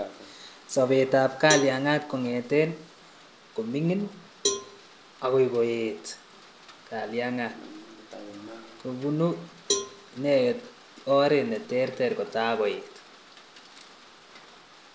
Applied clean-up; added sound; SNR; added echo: none; Cowbell; 9 dB; none.